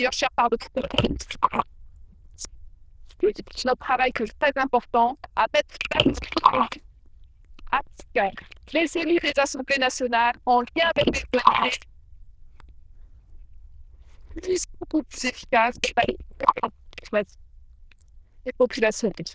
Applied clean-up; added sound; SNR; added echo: neural diffusion model UNIVERSE++.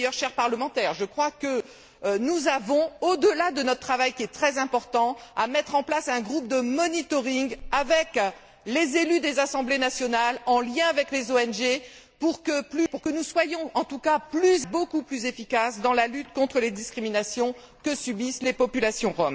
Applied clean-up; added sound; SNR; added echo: none; none; none; none.